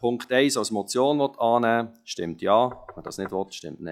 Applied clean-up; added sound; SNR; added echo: classical method log-MMSE.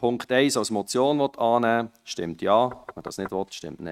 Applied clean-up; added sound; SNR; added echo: neural mask model RNNoise.